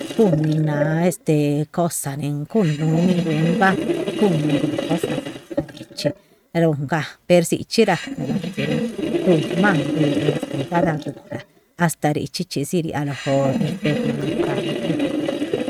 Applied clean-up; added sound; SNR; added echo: neural mask model RNNoise.